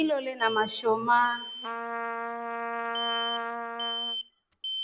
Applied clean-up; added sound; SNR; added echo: none; Alarm + Trumpet; 3 dB; none.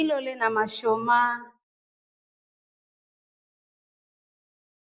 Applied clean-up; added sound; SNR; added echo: neural mask model Resemble Enhance denoiser.